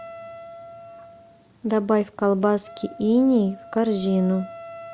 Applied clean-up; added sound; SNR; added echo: none; Wind instrument, woodwind instrument; 18 dB; none.